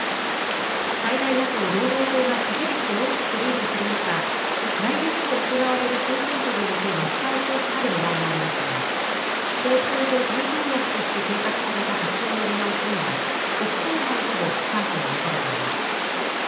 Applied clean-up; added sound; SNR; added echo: none; Water; -4 dB; reverberation time 0.8 s.